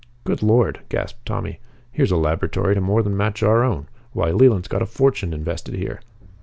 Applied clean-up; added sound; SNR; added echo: none; none; none; none.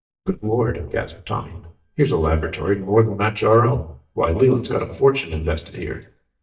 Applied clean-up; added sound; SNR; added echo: neural mask model DeepFilterNet 3.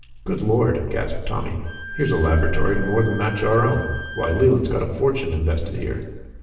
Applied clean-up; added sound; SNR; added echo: none; Bowed string instrument; 14 dB; reverberation time 1.0 s.